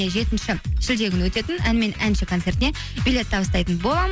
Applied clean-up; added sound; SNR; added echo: none; none; none; none.